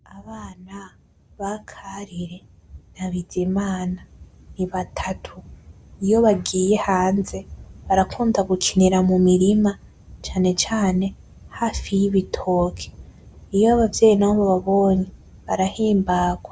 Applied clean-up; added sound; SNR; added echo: none; none; none; none.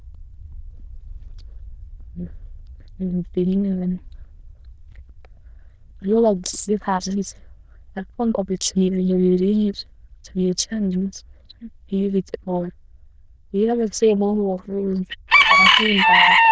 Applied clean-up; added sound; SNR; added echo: neural diffusion model UNIVERSE++.